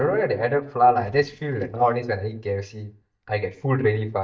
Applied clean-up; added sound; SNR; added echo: neural mask model DeepFilterNet 3.